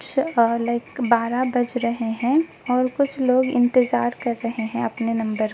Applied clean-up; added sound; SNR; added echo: none; none; none; none.